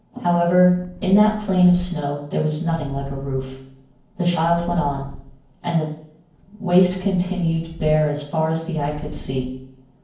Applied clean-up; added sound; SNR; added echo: none; Purr; 16 dB; reverberation time 0.9 s.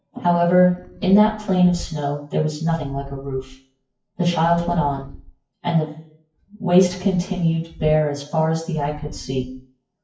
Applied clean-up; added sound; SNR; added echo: classical method WPE with log-MMSE.